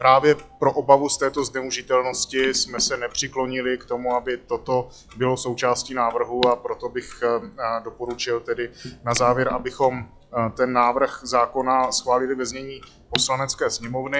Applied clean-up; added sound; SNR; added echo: classical method log-MMSE.